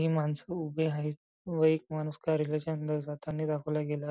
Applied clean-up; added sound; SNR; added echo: none; none; none; none.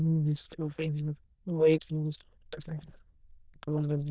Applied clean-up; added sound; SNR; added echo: neural diffusion model UNIVERSE++.